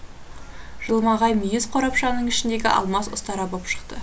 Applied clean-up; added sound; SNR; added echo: none; none; none; none.